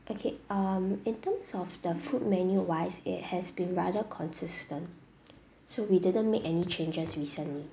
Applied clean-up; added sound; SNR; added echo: none; none; none; none.